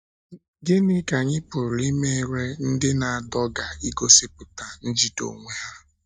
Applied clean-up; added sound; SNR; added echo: neural mask model DeepFilterNet 3.